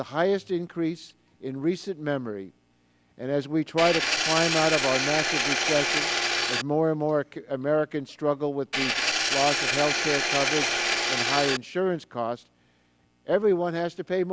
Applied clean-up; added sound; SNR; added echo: none; Engine; -2 dB; none.